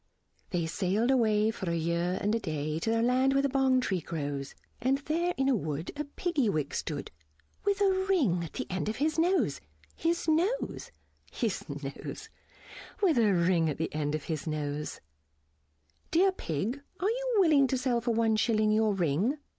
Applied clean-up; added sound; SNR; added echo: none; none; none; none.